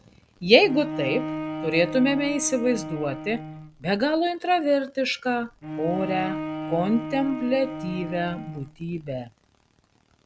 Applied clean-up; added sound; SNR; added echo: none; Bowed string instrument; 8 dB; none.